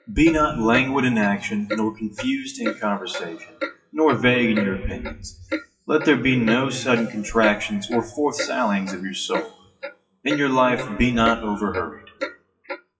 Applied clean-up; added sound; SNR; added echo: classical method WPE with log-MMSE.